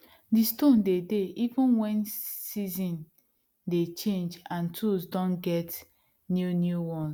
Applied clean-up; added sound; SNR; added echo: none; none; none; none.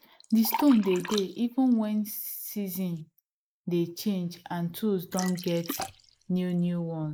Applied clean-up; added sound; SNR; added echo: neural mask model Resemble Enhance denoiser.